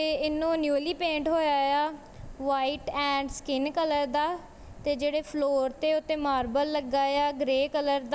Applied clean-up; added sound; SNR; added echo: none; none; none; none.